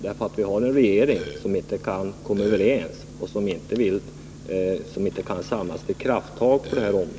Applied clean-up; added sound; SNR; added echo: none; Burping, eructation; 11 dB; none.